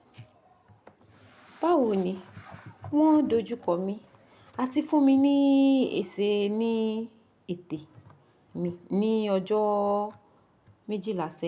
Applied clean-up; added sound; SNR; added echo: none; none; none; none.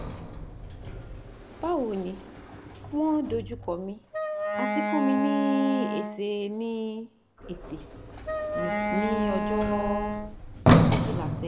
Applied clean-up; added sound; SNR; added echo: none; Sliding door + Wind instrument, woodwind instrument; -2 dB; none.